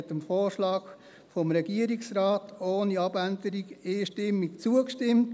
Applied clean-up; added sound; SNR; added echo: none; none; none; none.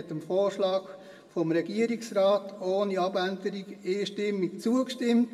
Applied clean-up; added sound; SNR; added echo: none; none; none; reverberation time 1.1 s.